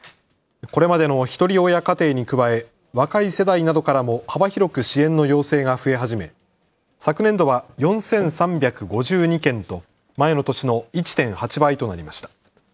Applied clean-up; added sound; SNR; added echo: none; none; none; none.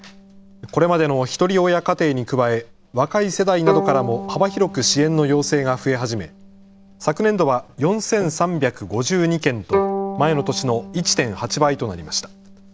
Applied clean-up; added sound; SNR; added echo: none; Bowed string instrument; 10 dB; none.